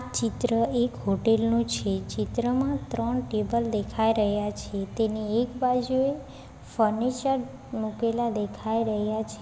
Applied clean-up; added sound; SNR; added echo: none; none; none; none.